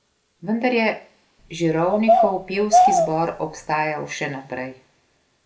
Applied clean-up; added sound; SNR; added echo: none; Bird vocalization, bird call, bird song; -5 dB; none.